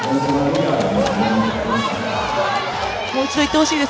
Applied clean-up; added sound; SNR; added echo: none; Bass guitar; 19 dB; none.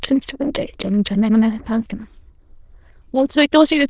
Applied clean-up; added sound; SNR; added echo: neural diffusion model UNIVERSE++.